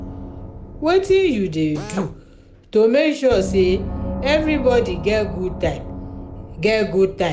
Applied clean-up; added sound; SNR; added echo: none; Drill + Gong; 10 dB; none.